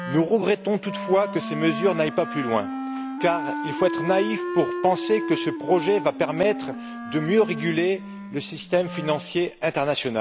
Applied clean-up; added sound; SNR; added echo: none; Wind instrument, woodwind instrument; 7 dB; none.